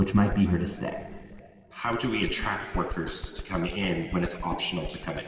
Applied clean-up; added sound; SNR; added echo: none; Bird; 11 dB; reverberation time 2.3 s.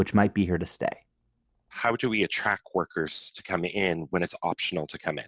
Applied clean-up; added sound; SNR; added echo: none; none; none; none.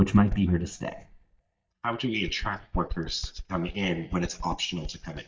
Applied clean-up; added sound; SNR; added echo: neural mask model DeepFilterNet 3.